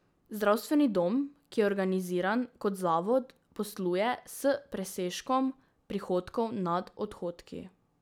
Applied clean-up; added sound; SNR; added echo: none; none; none; none.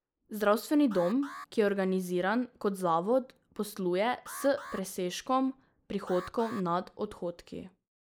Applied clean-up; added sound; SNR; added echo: neural mask model Resemble Enhance denoiser.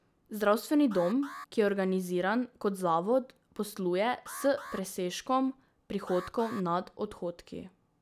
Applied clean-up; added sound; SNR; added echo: none; Alarm; 18 dB; none.